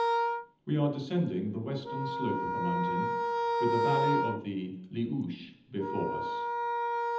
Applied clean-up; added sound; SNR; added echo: none; Wind instrument, woodwind instrument; -1 dB; reverberation time 0.8 s.